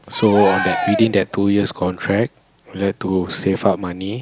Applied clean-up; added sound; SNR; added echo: none; Cheering; 7 dB; none.